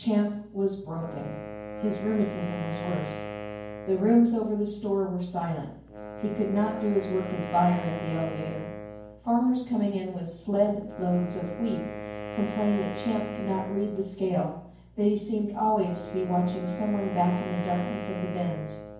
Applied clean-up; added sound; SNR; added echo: none; Wind instrument, woodwind instrument; 10 dB; reverberation time 0.9 s.